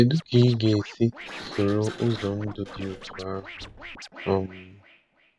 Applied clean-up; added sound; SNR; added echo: none; Scratching (performance technique) + Sliding door; 16 dB; none.